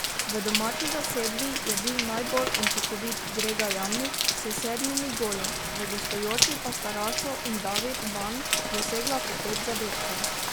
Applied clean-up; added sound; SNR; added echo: none; Rain; -3 dB; none.